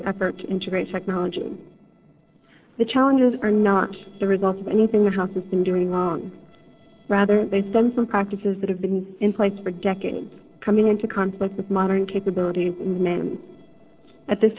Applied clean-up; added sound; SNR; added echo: neural separator model SepFormer DNS4.